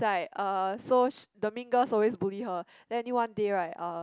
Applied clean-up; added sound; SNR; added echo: none; none; none; none.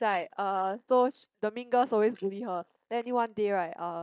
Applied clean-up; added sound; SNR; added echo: neural mask model DeepFilterNet 3.